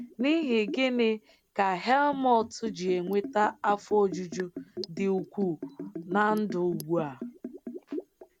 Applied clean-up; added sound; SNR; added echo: none; Liquid; 12 dB; none.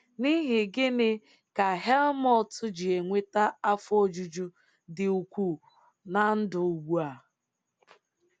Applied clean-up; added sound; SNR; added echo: none; none; none; none.